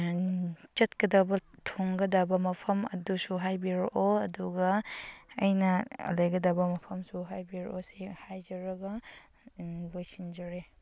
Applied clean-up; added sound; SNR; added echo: none; none; none; none.